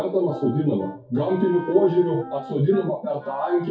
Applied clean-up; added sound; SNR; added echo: classical method WPE with log-MMSE.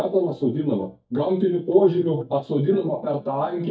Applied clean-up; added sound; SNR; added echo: neural mask model DeepFilterNet 3.